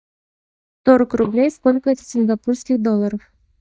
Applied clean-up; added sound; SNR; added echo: neural mask model DeepFilterNet 3.